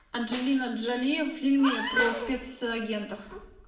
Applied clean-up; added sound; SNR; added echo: none; Snare drum; 17 dB; reverberation time 0.7 s.